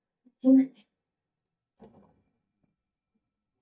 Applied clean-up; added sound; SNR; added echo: neural mask model DeepFilterNet 3.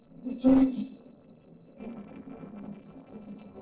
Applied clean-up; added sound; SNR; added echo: neural separator model SepFormer DNS4.